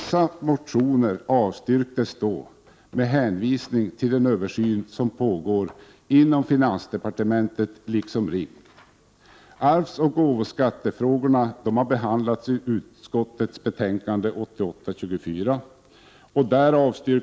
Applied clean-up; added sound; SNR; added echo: none; none; none; none.